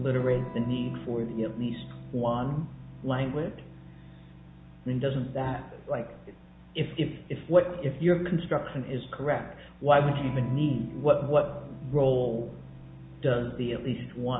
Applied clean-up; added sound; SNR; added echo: none; Electric guitar / Strum; 16 dB; none.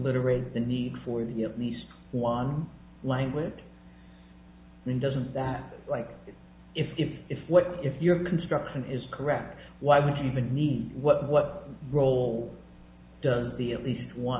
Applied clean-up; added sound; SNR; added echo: none; none; none; none.